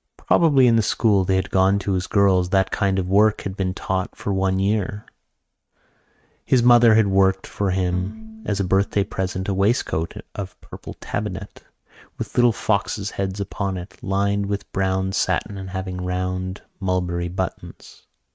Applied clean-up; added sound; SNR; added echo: neural mask model RNNoise.